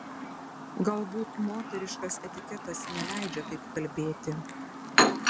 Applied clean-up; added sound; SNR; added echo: none; Chirp, tweet; -3 dB; none.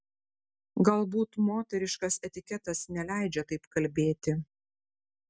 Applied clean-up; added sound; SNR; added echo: none; none; none; none.